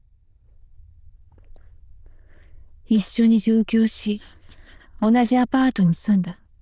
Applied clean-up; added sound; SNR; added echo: neural diffusion model UNIVERSE++.